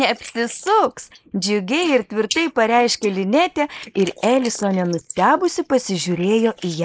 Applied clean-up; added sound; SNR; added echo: neural mask model Resemble Enhance denoiser.